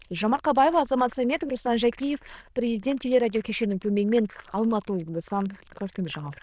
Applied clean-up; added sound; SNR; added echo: neural diffusion model UNIVERSE++.